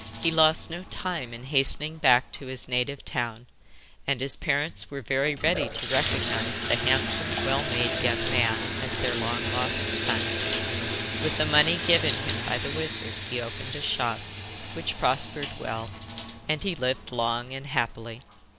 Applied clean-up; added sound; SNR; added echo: none; Bathtub (filling or washing) / Water tap, faucet; 3 dB; none.